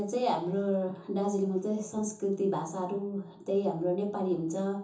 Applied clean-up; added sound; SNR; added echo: none; none; none; reverberation time 0.7 s.